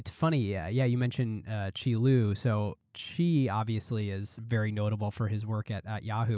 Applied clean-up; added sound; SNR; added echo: none; none; none; none.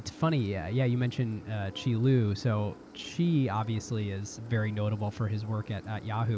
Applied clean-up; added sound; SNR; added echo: none; Engine; 19 dB; none.